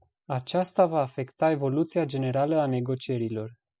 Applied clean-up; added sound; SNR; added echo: none; none; none; none.